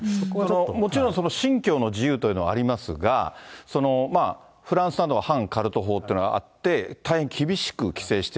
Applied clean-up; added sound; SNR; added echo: none; none; none; none.